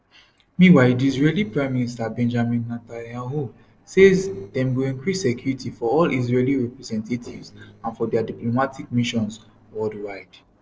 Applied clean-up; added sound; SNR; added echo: neural separator model SepFormer DNS4.